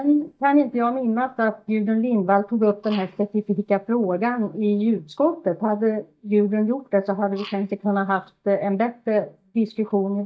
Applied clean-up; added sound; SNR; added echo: neural mask model DeepFilterNet 3.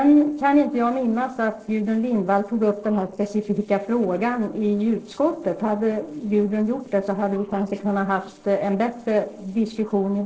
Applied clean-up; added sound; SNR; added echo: neural separator model SepFormer DNS4.